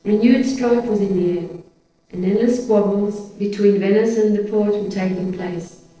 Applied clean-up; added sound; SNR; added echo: neural separator model SepFormer DNS4.